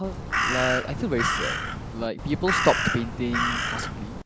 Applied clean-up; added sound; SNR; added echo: none; Crow; 0 dB; none.